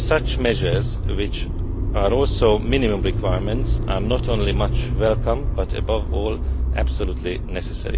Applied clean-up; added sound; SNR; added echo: none; Motor vehicle (road); -2 dB; none.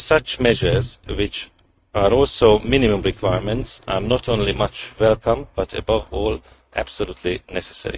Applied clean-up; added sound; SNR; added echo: neural mask model RNNoise.